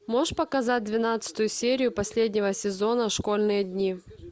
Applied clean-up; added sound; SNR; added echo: none; none; none; none.